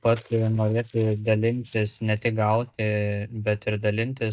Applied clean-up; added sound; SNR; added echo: neural mask model DeepFilterNet 3.